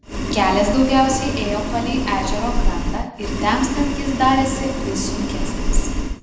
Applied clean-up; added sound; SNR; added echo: none; Boiling; 0 dB; reverberation time 0.9 s.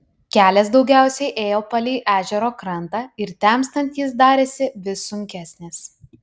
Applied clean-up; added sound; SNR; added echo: none; none; none; none.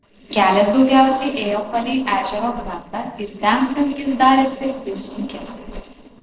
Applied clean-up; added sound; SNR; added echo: neural separator model SepFormer DNS4.